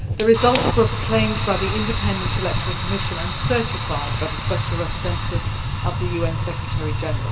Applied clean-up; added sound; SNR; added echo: none; Fire; -1 dB; reverberation time 1.8 s.